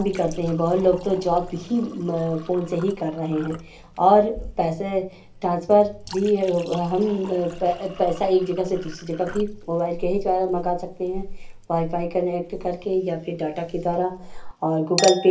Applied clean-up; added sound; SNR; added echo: none; Chink, clink; 13 dB; reverberation time 0.3 s.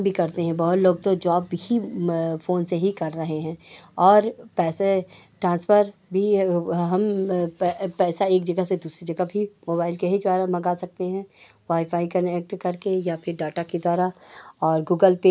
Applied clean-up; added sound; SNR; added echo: none; none; none; none.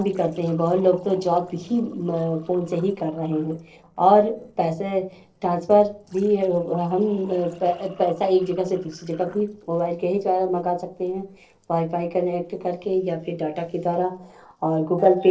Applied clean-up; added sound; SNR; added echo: neural separator model SepFormer DNS4.